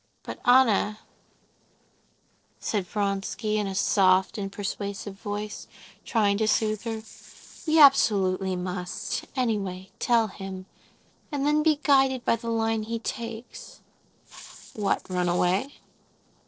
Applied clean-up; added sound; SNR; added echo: neural separator model SepFormer DNS4.